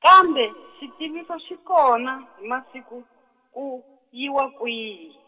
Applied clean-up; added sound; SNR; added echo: none; none; none; reverberation time 1.9 s.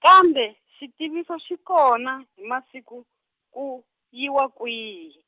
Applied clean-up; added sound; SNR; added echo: none; none; none; none.